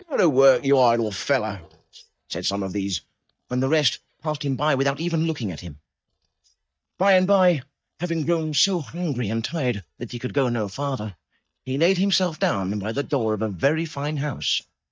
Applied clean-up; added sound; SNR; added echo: neural mask model DeepFilterNet 3.